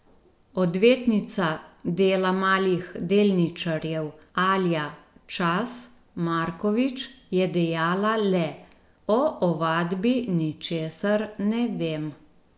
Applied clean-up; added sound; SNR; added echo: none; none; none; none.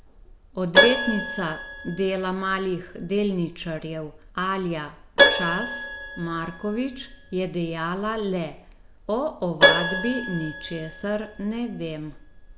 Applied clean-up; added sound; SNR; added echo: none; Keyboard (musical); -1 dB; none.